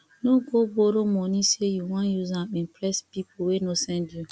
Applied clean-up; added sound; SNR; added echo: none; none; none; none.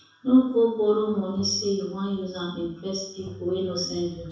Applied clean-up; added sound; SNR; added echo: none; Tap; 20 dB; reverberation time 0.7 s.